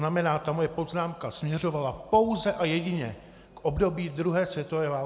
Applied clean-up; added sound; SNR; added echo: none; none; none; none.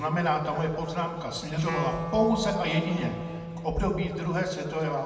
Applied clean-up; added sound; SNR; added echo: none; Wind instrument, woodwind instrument; 7 dB; reverberation time 1.9 s.